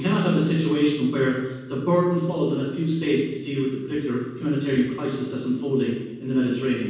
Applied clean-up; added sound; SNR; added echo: none; none; none; reverberation time 1.2 s.